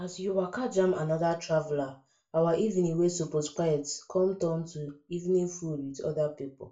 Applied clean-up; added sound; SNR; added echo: none; none; none; reverberation time 0.3 s.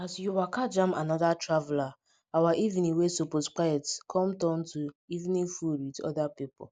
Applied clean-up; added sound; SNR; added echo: none; none; none; none.